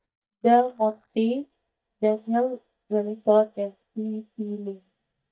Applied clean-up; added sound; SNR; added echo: neural mask model DeepFilterNet 3.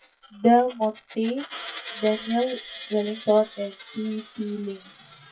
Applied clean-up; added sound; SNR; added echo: classical method WPE with log-MMSE.